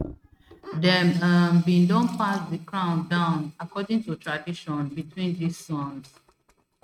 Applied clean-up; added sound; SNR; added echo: neural mask model RNNoise.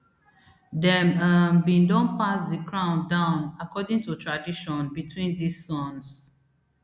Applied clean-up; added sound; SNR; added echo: none; none; none; none.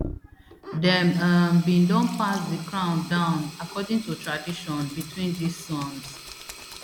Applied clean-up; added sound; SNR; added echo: none; Sink (filling or washing); 15 dB; none.